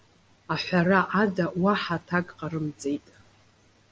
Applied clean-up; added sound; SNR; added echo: none; none; none; none.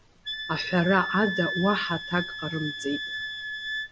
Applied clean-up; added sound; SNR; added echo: none; Wind instrument, woodwind instrument; 6 dB; none.